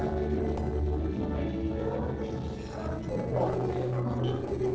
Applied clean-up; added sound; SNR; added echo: neural separator model SepFormer DNS4.